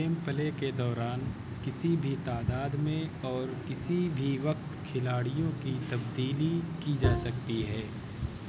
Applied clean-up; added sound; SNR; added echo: none; Bowed string instrument; 0 dB; none.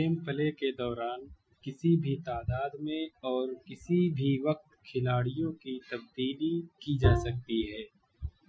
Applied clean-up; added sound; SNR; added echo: classical method Wiener filter.